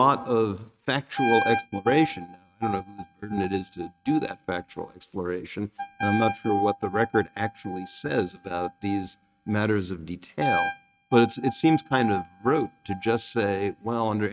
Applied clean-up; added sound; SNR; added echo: neural mask model RNNoise.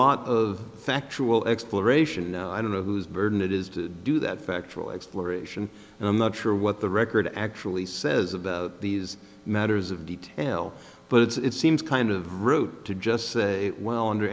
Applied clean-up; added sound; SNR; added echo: none; none; none; none.